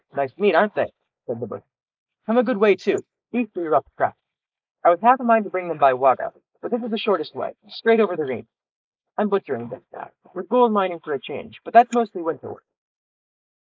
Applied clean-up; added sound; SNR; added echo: neural mask model Resemble Enhance denoiser.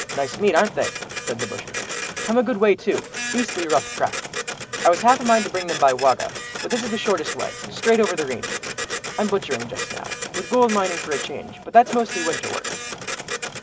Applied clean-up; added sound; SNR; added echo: none; Printer; 7 dB; none.